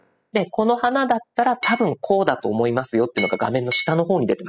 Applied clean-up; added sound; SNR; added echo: classical method spectral subtraction.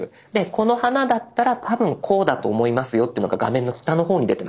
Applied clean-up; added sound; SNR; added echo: neural separator model SepFormer DNS4.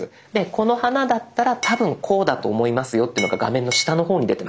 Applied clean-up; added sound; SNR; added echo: none; Glass; 8 dB; none.